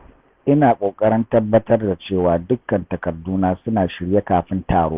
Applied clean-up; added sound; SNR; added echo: none; none; none; none.